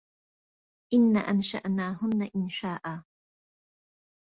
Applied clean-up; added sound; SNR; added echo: none; none; none; none.